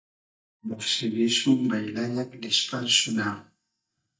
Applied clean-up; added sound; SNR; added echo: neural mask model DeepFilterNet 3.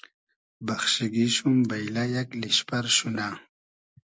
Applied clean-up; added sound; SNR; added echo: none; none; none; none.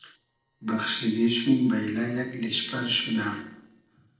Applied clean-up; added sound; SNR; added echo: neural separator model SepFormer DNS4.